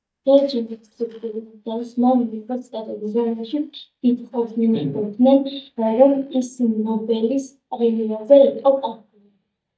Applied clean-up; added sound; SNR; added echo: neural mask model DeepFilterNet 3.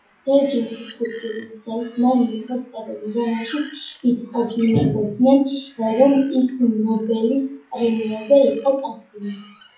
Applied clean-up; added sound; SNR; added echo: classical method WPE with log-MMSE.